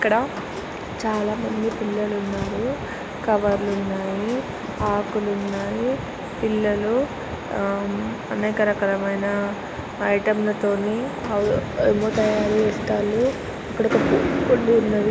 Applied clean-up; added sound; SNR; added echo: none; Squeak; 17 dB; none.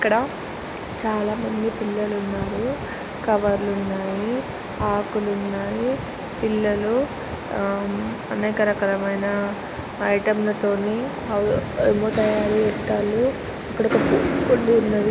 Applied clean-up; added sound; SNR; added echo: none; none; none; none.